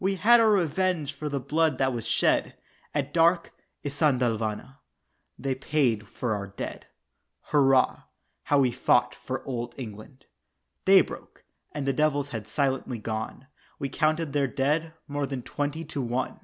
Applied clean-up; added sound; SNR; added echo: none; none; none; none.